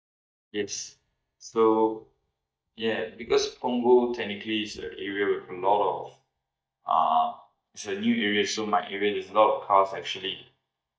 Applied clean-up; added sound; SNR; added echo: neural mask model DeepFilterNet 3.